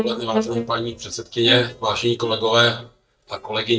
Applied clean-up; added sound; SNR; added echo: neural mask model DeepFilterNet 3.